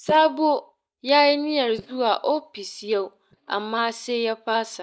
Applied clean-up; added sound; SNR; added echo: neural mask model DeepFilterNet 3.